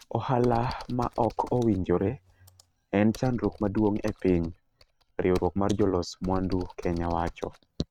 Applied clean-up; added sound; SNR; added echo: neural mask model RNNoise.